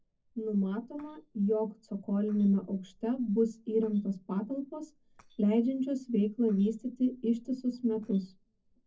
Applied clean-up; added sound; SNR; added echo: neural separator model SepFormer DNS4.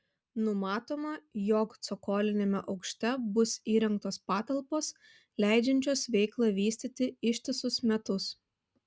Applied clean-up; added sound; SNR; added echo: none; none; none; none.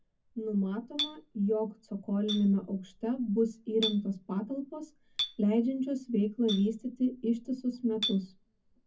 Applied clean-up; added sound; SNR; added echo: none; Chink, clink; 11 dB; reverberation time 0.3 s.